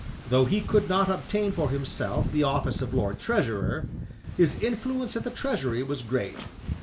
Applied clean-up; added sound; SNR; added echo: none; Wind / Ocean; 7 dB; none.